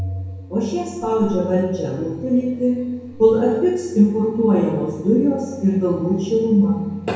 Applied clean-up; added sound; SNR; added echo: none; Organ; 17 dB; reverberation time 1.0 s.